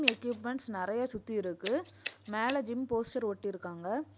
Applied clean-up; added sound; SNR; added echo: none; Scissors; -2 dB; none.